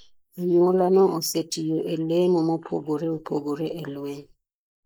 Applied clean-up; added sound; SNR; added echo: neural mask model Resemble Enhance denoiser.